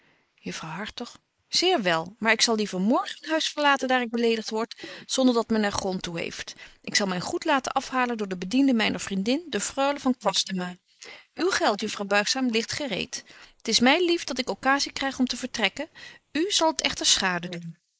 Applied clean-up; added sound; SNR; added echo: neural mask model Resemble Enhance denoiser.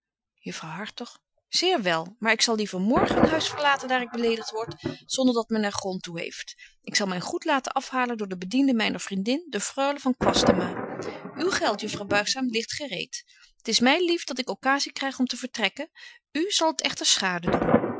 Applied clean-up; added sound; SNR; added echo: classical method Wiener filter.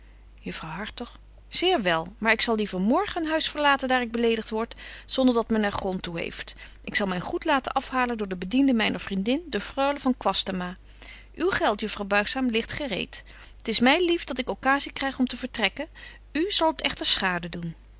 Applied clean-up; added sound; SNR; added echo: none; none; none; none.